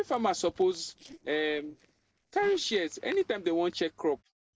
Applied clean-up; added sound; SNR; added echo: neural separator model SepFormer DNS4.